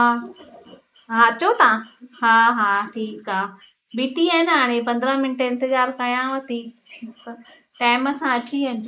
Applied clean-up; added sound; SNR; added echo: neural mask model Resemble Enhance denoiser.